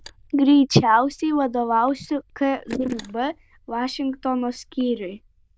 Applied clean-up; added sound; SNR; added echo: neural diffusion model UNIVERSE++.